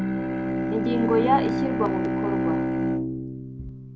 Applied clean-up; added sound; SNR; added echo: none; Bowed string instrument; -3 dB; none.